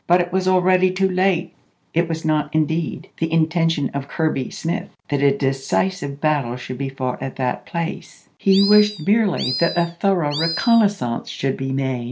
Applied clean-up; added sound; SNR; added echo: none; Animal; 9 dB; none.